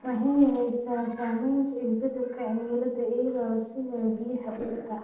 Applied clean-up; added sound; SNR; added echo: neural separator model SepFormer DNS4.